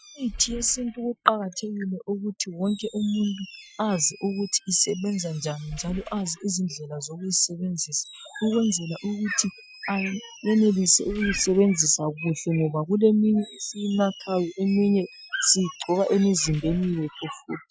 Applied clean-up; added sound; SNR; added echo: classical method Wiener filter.